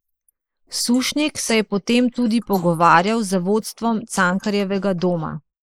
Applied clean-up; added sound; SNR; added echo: neural mask model Resemble Enhance denoiser.